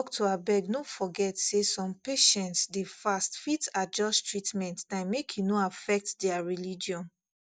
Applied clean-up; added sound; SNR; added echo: none; none; none; none.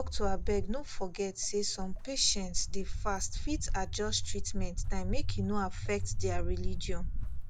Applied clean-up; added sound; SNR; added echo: none; Walk, footsteps; -5 dB; none.